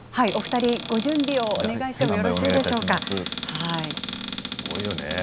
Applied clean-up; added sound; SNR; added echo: none; Cupboard open or close; 3 dB; none.